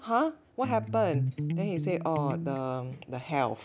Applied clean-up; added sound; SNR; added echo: none; Electric guitar; 2 dB; none.